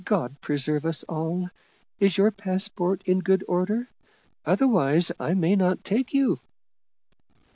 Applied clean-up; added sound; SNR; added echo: none; none; none; none.